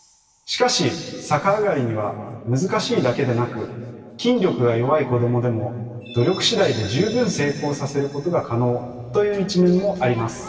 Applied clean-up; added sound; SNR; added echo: none; none; none; reverberation time 2.4 s.